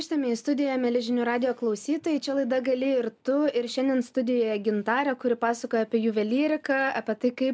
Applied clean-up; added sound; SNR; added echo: none; none; none; none.